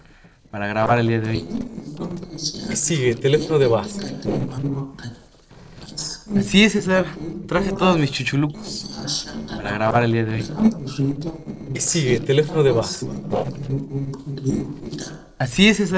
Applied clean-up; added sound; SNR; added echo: neural separator model SepFormer DNS4.